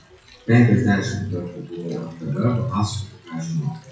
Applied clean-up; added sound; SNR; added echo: classical method WPE with log-MMSE.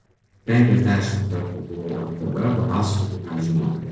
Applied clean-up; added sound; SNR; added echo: neural separator model SepFormer DNS4.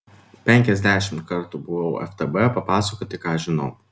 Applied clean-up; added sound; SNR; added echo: none; none; none; none.